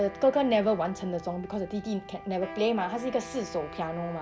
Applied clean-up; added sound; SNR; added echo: none; Wind instrument, woodwind instrument + Wind instrument, woodwind instrument; 14 dB; none.